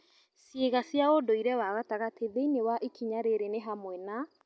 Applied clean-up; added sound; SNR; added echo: none; none; none; none.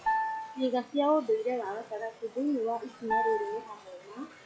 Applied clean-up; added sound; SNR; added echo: classical method log-MMSE.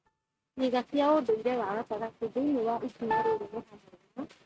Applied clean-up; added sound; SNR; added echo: neural mask model RNNoise.